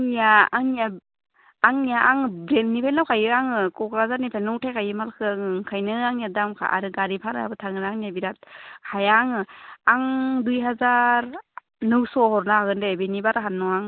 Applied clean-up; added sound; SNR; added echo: none; none; none; none.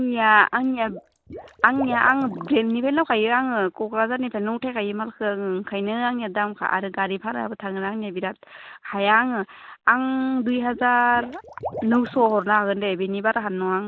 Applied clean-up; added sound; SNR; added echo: none; Liquid; 16 dB; none.